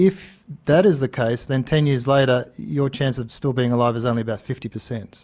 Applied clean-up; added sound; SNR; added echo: none; none; none; none.